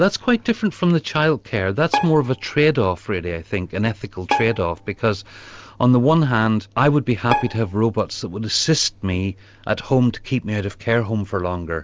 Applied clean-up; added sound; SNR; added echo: none; Bowed string instrument; 10 dB; none.